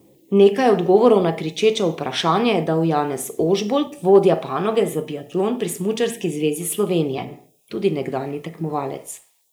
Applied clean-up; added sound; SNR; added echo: neural mask model Resemble Enhance denoiser.